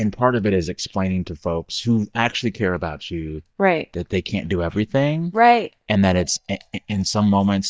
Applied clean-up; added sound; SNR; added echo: neural mask model DeepFilterNet 3.